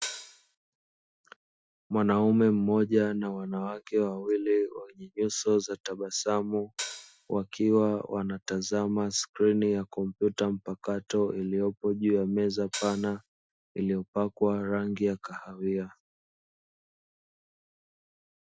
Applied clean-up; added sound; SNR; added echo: classical method Wiener filter.